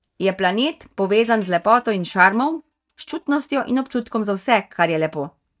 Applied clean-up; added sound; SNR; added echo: neural mask model DeepFilterNet 3.